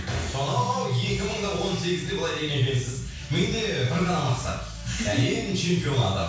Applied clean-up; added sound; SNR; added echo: none; none; none; reverberation time 0.7 s.